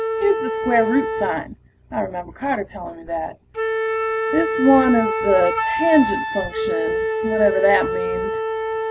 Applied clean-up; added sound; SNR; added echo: none; Wind instrument, woodwind instrument; 2 dB; none.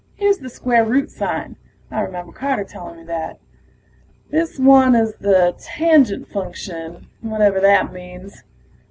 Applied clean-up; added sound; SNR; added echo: none; none; none; none.